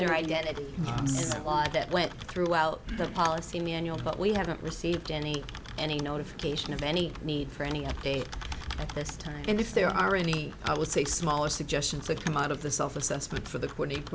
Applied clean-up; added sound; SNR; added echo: none; Typing; 13 dB; none.